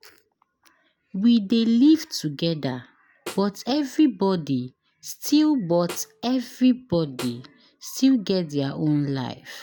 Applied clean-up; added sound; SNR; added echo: none; Snare drum; 20 dB; none.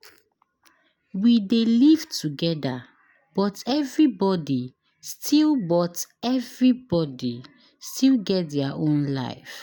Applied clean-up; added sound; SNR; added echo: none; none; none; none.